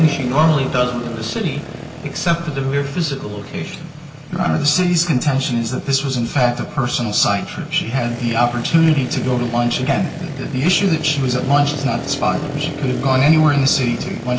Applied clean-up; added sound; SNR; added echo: none; Motorcycle; 11 dB; reverberation time 0.2 s.